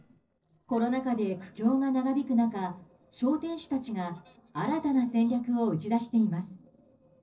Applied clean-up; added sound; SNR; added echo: neural separator model SepFormer DNS4.